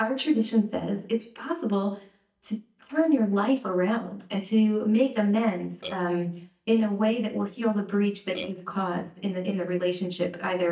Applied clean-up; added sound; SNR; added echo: neural mask model DeepFilterNet 3.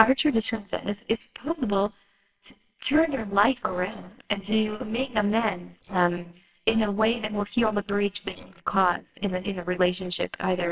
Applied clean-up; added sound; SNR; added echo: neural separator model SepFormer WHAMR!.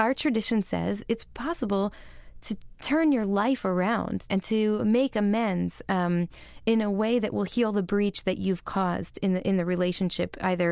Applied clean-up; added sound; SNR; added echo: none; none; none; none.